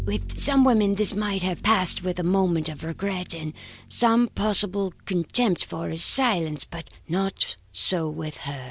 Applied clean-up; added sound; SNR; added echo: none; Bowed string instrument; 17 dB; none.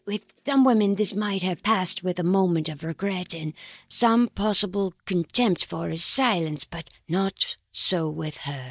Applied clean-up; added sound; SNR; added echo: neural mask model DeepFilterNet 3.